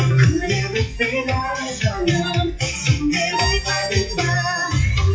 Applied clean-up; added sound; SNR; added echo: classical method WPE with log-MMSE.